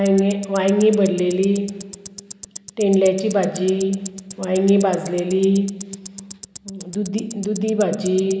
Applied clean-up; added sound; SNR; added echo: none; Tick-tock; 18 dB; none.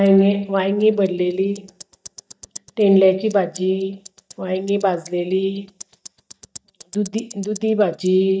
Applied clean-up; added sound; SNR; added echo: neural mask model DeepFilterNet 3.